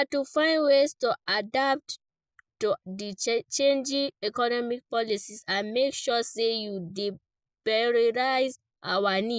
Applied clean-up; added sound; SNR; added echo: none; none; none; none.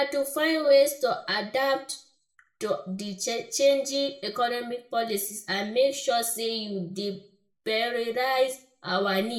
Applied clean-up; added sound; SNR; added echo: none; none; none; reverberation time 0.4 s.